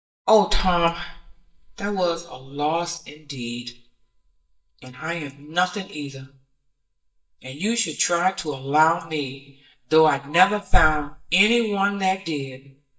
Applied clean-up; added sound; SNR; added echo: neural mask model DeepFilterNet 3.